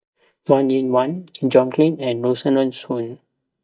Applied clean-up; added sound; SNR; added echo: neural mask model DeepFilterNet 3.